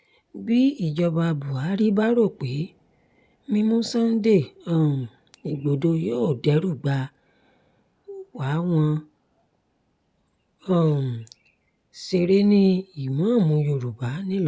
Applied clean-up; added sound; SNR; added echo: none; none; none; none.